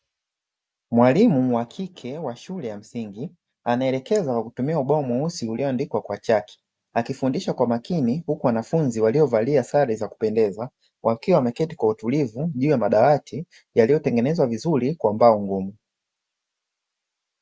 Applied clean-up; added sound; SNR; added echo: none; none; none; none.